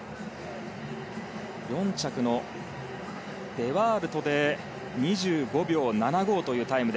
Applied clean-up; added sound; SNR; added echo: none; none; none; none.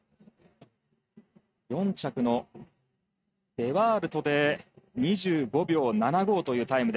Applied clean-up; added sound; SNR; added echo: neural mask model RNNoise.